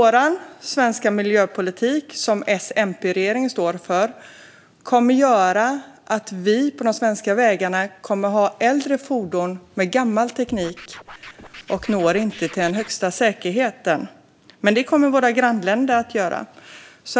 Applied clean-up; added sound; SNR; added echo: none; Scratching (performance technique); 19 dB; none.